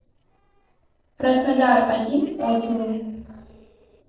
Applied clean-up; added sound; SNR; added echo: neural separator model SepFormer DNS4.